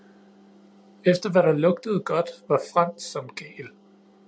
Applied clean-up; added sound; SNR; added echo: none; none; none; none.